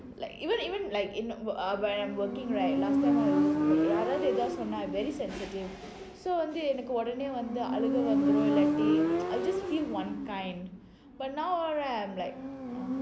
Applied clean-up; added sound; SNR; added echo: none; Motorcycle; -2 dB; none.